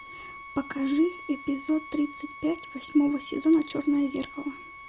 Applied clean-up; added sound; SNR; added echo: none; Bowed string instrument; 16 dB; none.